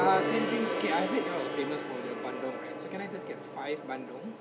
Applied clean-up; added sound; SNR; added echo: none; Gong; 1 dB; none.